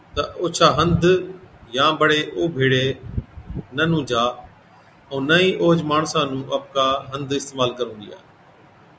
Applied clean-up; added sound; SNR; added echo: none; none; none; none.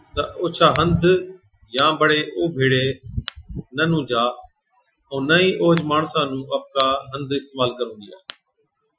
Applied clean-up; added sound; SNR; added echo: classical method Wiener filter.